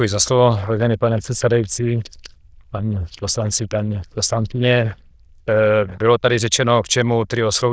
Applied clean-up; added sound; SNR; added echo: neural diffusion model UNIVERSE++.